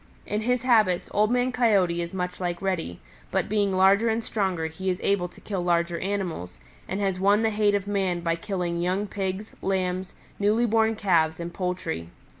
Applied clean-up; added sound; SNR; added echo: none; none; none; none.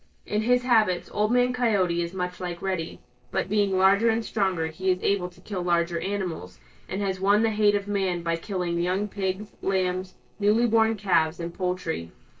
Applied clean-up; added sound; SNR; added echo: neural separator model SepFormer DNS4.